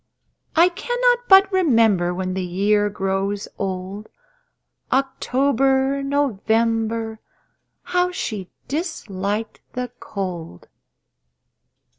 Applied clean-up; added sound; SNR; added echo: none; none; none; none.